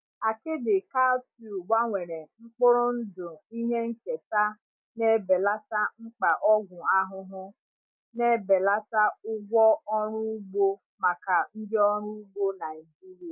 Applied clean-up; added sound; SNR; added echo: none; none; none; none.